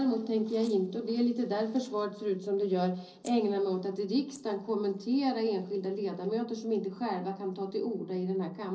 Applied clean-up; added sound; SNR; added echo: neural separator model SepFormer DNS4.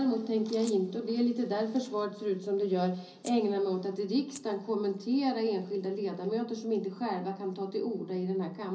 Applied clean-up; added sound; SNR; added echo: none; Rattle (instrument); 18 dB; reverberation time 0.5 s.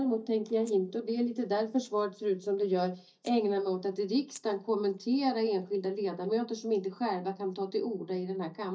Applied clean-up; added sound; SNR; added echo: neural mask model DeepFilterNet 3.